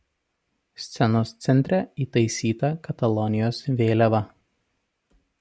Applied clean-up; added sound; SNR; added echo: none; none; none; none.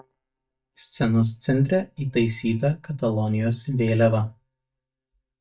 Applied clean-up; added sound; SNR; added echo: neural mask model DeepFilterNet 3.